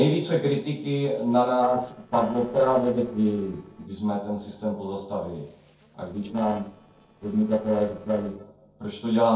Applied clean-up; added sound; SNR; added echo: neural separator model SepFormer DNS4.